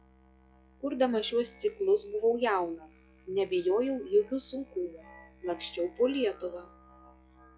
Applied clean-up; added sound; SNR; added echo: classical method log-MMSE.